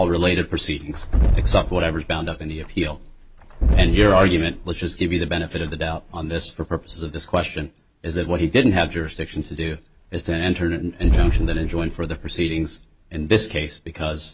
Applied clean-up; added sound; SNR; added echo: none; Boom; 0 dB; none.